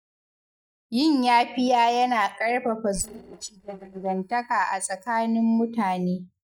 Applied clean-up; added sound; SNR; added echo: neural mask model DeepFilterNet 3.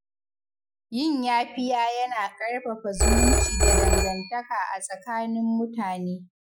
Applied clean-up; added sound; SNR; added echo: classical method Wiener filter.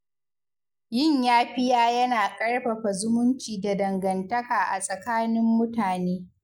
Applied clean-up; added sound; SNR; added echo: none; none; none; none.